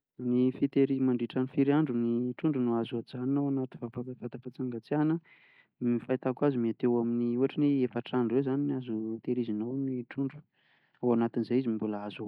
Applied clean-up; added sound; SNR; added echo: none; none; none; none.